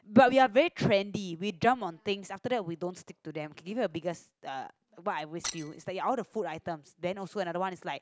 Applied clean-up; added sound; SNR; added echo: none; Shatter; 12 dB; none.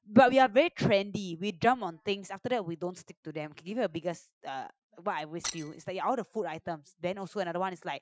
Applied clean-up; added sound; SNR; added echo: classical method Wiener filter.